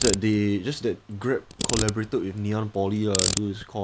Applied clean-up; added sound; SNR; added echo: none; Ratchet, pawl; 5 dB; none.